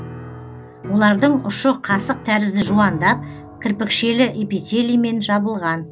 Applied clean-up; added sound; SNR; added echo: none; Piano; 14 dB; none.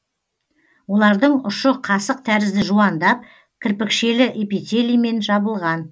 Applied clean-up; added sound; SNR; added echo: none; none; none; none.